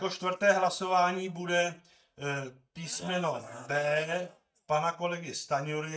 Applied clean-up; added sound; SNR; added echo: neural mask model DeepFilterNet 3.